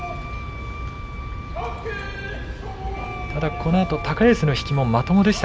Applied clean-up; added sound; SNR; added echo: none; Wind instrument, woodwind instrument; 16 dB; none.